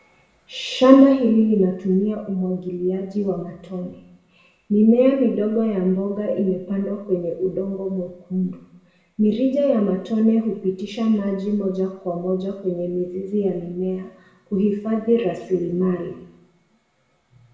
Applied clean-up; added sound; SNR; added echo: none; none; none; reverberation time 0.8 s.